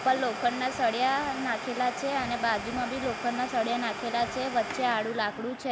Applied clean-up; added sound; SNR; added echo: none; Domestic sounds, home sounds; 8 dB; none.